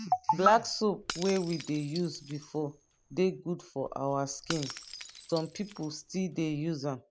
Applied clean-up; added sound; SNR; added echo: none; Shatter / Crushing; 15 dB; none.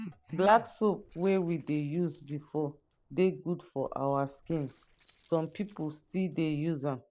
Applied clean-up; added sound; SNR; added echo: neural separator model SepFormer DNS4.